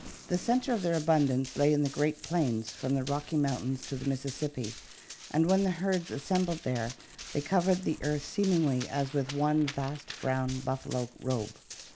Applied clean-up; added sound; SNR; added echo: none; Run; 16 dB; none.